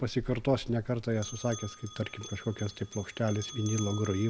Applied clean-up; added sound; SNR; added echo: none; Bell; 14 dB; none.